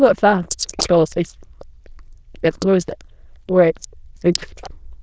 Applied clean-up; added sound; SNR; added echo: neural diffusion model UNIVERSE++.